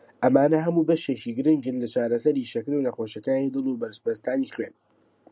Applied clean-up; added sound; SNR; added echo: none; none; none; none.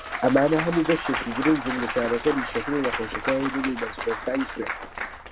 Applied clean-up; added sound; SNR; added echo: none; Applause / Cheering / Clapping; 6 dB; none.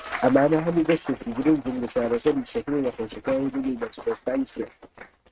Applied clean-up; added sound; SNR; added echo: neural mask model RNNoise.